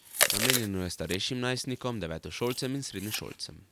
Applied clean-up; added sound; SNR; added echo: none; Crushing + Chewing, mastication; 1 dB; none.